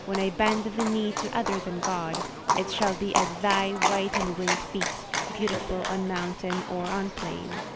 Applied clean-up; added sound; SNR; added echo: none; Livestock, farm animals, working animals; 1 dB; none.